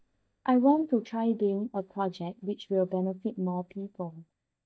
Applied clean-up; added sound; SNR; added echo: neural mask model DeepFilterNet 3.